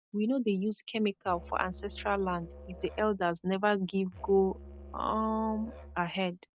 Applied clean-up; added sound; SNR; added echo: none; Musical instrument; 17 dB; none.